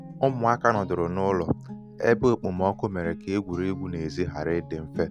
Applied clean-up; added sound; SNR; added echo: none; Guitar; 13 dB; none.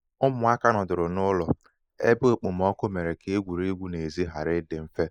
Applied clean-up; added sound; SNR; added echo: neural mask model Resemble Enhance denoiser.